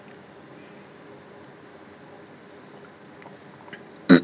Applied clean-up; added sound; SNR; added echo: none; none; none; none.